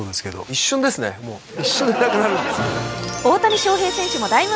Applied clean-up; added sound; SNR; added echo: none; none; none; none.